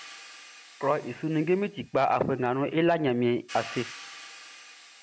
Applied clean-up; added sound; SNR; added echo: none; Hi-hat; 19 dB; none.